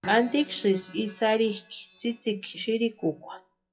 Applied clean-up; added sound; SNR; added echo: classical method WPE with log-MMSE.